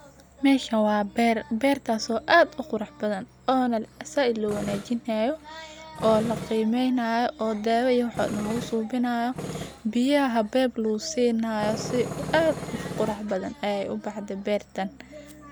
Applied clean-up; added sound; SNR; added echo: none; Tools; 14 dB; none.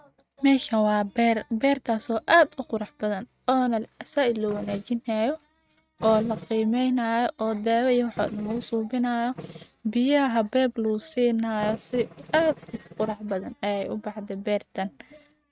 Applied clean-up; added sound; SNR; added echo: neural mask model RNNoise.